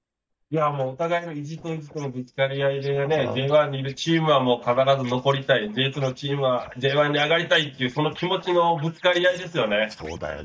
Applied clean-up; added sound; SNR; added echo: neural mask model DeepFilterNet 3.